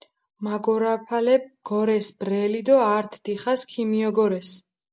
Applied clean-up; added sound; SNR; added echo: none; none; none; none.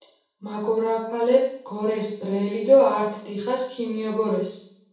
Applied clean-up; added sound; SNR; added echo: none; none; none; reverberation time 0.7 s.